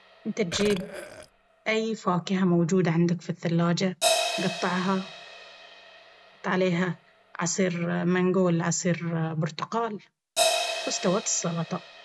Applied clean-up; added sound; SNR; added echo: none; Burping, eructation + Crash cymbal; 7 dB; none.